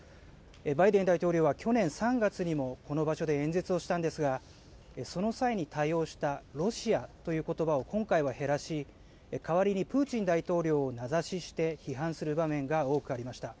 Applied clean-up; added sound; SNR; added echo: none; none; none; none.